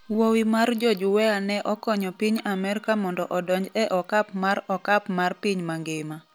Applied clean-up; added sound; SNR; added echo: none; none; none; none.